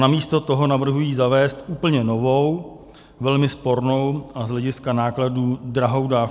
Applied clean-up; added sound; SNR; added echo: none; none; none; none.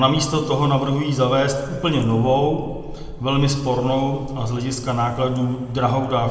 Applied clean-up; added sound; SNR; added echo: none; Engine; 17 dB; reverberation time 1.7 s.